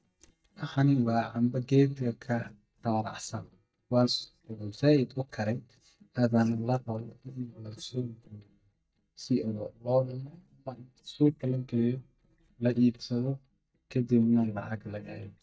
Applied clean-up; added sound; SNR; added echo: neural mask model DeepFilterNet 3.